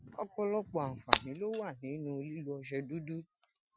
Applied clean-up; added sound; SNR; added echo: classical method Wiener filter.